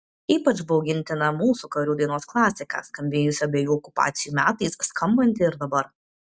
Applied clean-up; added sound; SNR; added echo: none; none; none; none.